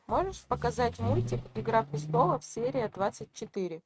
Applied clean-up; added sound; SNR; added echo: neural mask model RNNoise.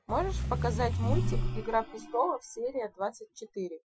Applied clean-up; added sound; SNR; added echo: classical method Wiener filter.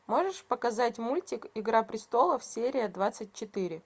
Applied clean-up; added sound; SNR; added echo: none; none; none; none.